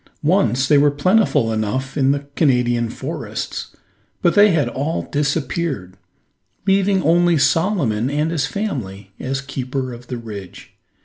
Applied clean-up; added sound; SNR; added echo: none; none; none; none.